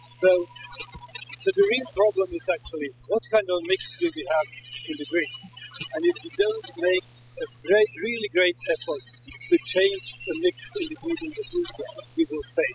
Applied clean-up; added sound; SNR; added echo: classical method spectral subtraction.